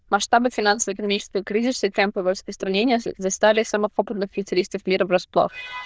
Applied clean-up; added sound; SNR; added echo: neural diffusion model UNIVERSE++.